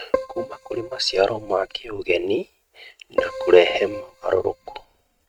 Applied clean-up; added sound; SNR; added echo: neural mask model RNNoise.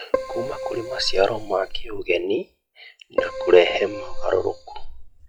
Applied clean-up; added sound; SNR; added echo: classical method log-MMSE.